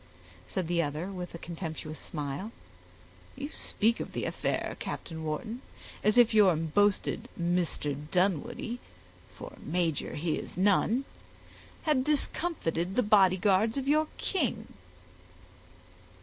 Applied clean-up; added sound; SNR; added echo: none; none; none; none.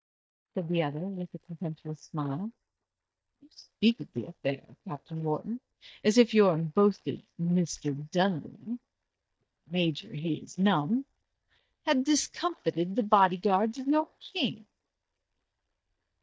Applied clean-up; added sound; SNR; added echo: neural mask model DeepFilterNet 3.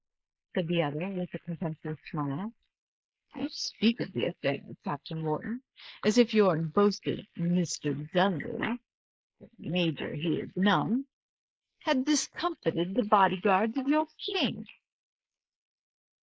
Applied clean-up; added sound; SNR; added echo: neural mask model Resemble Enhance denoiser.